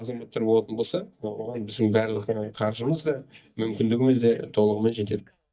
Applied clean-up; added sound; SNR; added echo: neural mask model DeepFilterNet 3.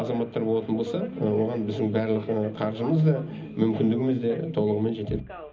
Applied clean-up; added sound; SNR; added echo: none; Subway, metro, underground; 16 dB; reverberation time 0.4 s.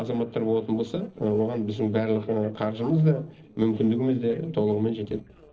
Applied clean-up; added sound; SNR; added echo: neural separator model SepFormer DNS4.